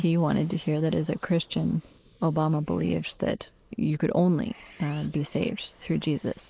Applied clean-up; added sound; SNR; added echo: neural mask model Resemble Enhance denoiser.